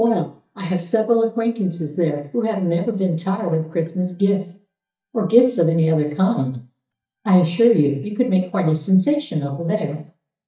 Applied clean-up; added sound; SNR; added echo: neural mask model DeepFilterNet 3.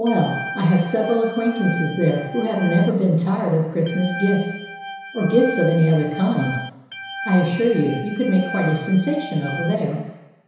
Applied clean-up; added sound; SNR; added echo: none; Organ; 12 dB; reverberation time 1.0 s.